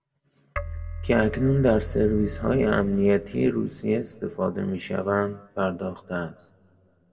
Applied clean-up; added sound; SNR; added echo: none; Keyboard (musical); 10 dB; reverberation time 1.8 s.